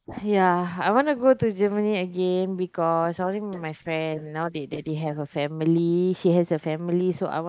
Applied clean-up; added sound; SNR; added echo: neural mask model Resemble Enhance denoiser.